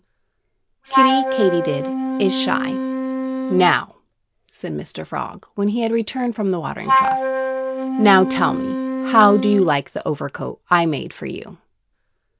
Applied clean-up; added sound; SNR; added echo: none; Wind instrument, woodwind instrument; 3 dB; none.